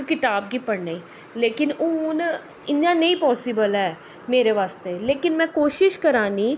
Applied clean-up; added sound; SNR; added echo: none; none; none; none.